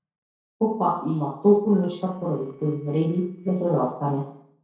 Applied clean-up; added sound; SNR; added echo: neural separator model SepFormer DNS4.